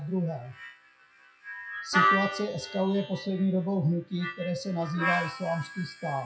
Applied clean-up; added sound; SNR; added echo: classical method WPE with log-MMSE.